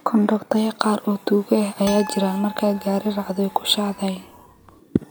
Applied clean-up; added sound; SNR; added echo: none; Harp; 16 dB; none.